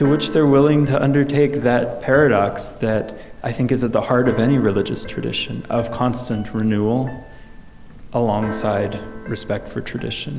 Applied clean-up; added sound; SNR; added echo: none; Keyboard (musical); 14 dB; none.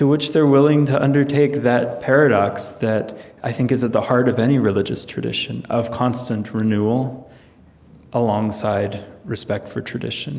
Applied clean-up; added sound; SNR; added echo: none; none; none; none.